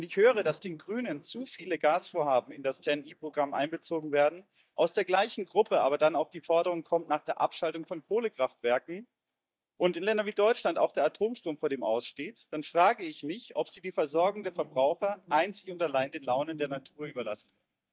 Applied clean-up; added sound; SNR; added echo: neural mask model DeepFilterNet 3.